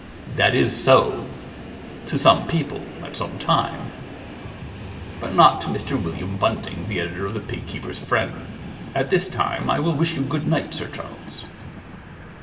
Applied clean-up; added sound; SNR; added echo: none; Train; 13 dB; reverberation time 2.5 s.